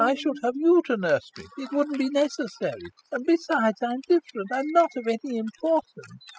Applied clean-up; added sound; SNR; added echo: classical method spectral subtraction.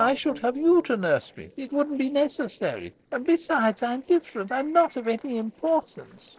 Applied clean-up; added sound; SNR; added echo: neural separator model SepFormer DNS4.